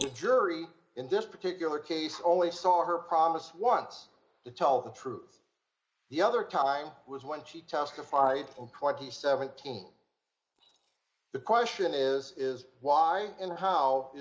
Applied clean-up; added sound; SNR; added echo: neural mask model Resemble Enhance denoiser.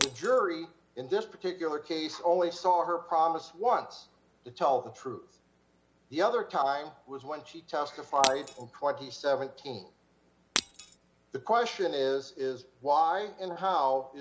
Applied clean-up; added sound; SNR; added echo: none; Shatter; 4 dB; none.